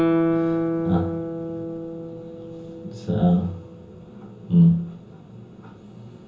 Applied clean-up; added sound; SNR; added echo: none; Guitar; 3 dB; reverberation time 0.6 s.